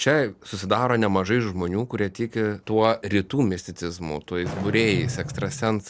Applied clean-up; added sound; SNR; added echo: none; Fireworks; 7 dB; none.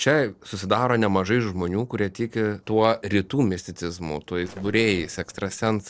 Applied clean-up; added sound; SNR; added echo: neural separator model SepFormer DNS4.